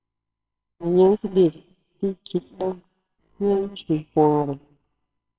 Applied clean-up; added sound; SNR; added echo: neural separator model SepFormer WHAMR!.